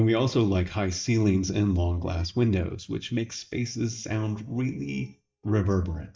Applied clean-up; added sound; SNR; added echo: neural mask model DeepFilterNet 3.